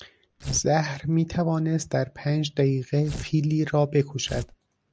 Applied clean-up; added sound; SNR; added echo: none; Tearing; 12 dB; none.